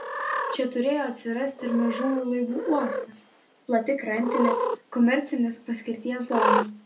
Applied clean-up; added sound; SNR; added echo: none; Cat; 4 dB; reverberation time 0.3 s.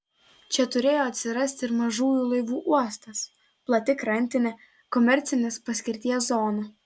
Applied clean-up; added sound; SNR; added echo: none; none; none; none.